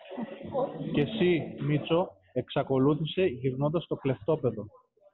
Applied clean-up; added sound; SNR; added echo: none; none; none; none.